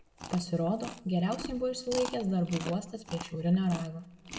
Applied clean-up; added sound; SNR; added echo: none; Chewing, mastication; 13 dB; reverberation time 1.0 s.